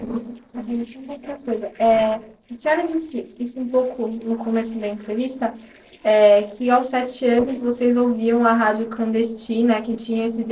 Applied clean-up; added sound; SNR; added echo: neural separator model SepFormer DNS4.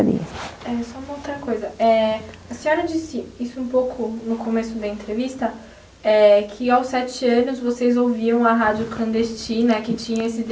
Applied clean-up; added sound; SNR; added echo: none; none; none; none.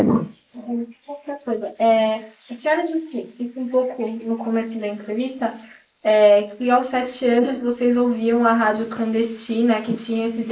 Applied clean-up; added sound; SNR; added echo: neural mask model Resemble Enhance denoiser.